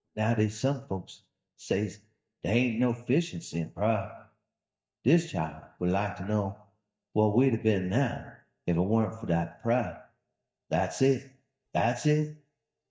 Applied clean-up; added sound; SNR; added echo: neural mask model DeepFilterNet 3.